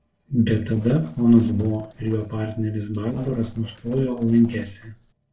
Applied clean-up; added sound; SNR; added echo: neural separator model SepFormer DNS4.